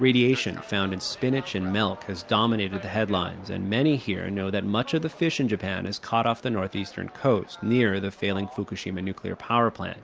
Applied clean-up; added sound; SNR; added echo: none; none; none; none.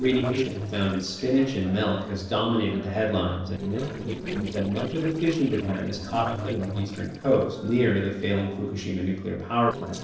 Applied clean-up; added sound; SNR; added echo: neural separator model SepFormer DNS4.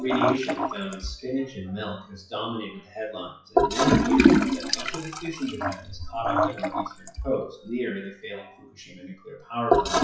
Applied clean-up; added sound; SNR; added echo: classical method WPE with log-MMSE.